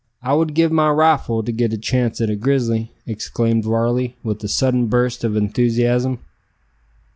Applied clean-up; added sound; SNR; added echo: none; none; none; none.